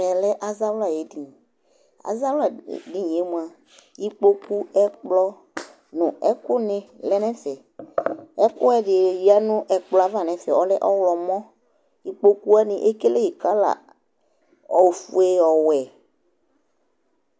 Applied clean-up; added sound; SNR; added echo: none; none; none; none.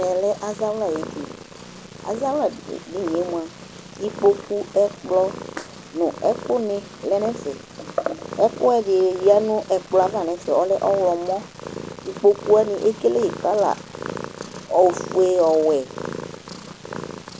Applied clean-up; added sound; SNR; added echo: none; Purr; 13 dB; none.